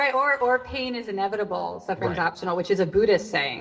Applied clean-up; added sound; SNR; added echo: none; none; none; reverberation time 2.0 s.